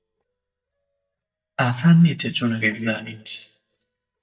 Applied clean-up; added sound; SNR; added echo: neural mask model DeepFilterNet 3.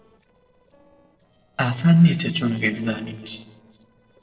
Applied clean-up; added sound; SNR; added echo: neural separator model SepFormer DNS4.